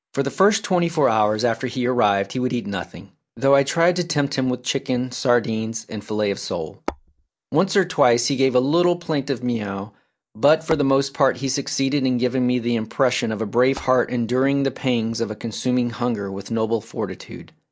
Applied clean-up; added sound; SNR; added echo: neural mask model Resemble Enhance denoiser.